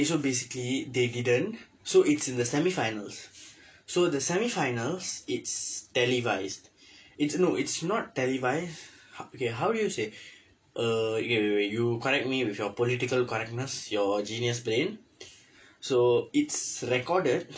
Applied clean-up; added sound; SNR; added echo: none; none; none; none.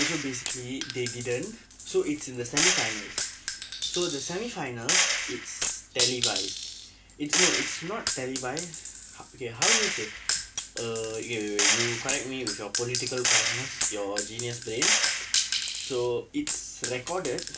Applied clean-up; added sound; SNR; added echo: none; Gunshot, gunfire; -4 dB; none.